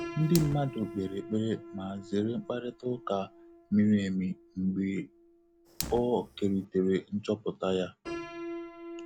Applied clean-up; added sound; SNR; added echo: none; Fire + Piano; 13 dB; none.